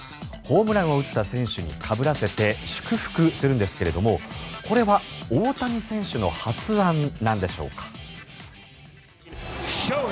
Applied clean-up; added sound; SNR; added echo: none; none; none; none.